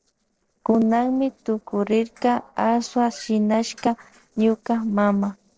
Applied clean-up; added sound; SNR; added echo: neural separator model SepFormer DNS4.